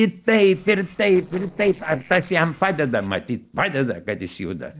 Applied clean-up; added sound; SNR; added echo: neural separator model SepFormer DNS4.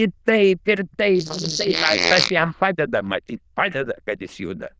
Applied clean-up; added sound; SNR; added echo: neural diffusion model UNIVERSE++.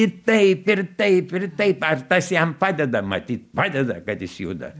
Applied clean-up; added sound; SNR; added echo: none; none; none; none.